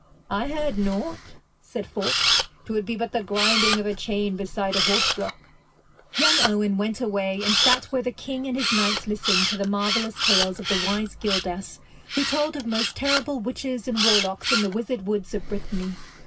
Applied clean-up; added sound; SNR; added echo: none; Camera; 0 dB; reverberation time 0.4 s.